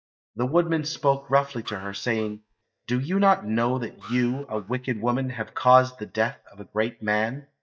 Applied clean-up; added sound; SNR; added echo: neural mask model DeepFilterNet 3.